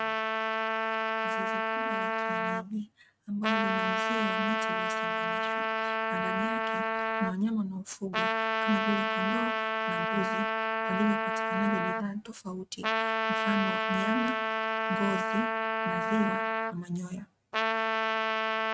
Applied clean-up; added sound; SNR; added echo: neural mask model RNNoise.